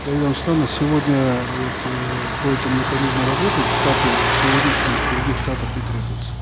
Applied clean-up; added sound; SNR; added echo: none; Truck; 0 dB; none.